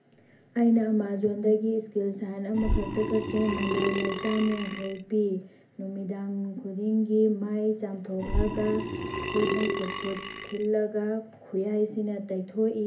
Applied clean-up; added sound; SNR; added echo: none; Burping, eructation; 2 dB; reverberation time 0.3 s.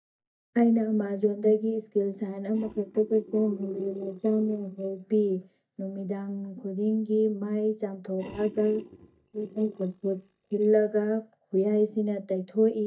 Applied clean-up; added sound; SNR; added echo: neural mask model DeepFilterNet 3.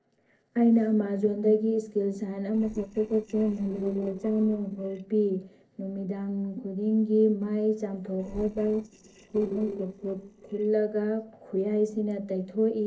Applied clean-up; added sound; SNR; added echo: neural separator model SepFormer DNS4.